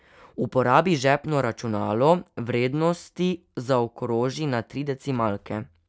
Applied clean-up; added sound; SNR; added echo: none; none; none; none.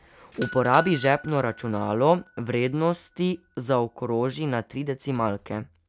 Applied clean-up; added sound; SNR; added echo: none; Doorbell; 6 dB; none.